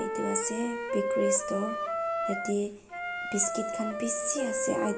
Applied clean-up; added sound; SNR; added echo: none; Wind instrument, woodwind instrument; 0 dB; reverberation time 0.2 s.